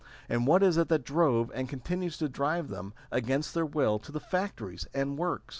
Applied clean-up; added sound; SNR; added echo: none; none; none; none.